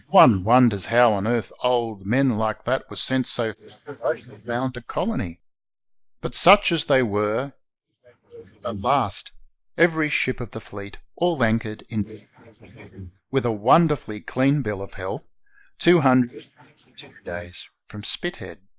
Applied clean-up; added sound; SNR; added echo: neural mask model Resemble Enhance denoiser.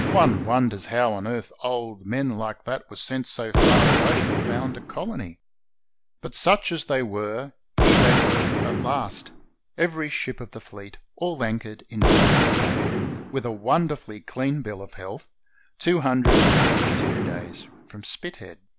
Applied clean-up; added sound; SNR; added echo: none; Gunshot, gunfire; -2 dB; none.